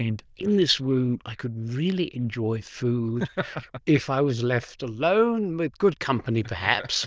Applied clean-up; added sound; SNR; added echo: neural diffusion model UNIVERSE++.